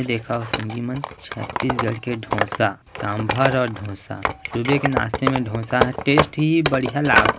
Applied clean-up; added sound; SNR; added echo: none; Wood; 2 dB; none.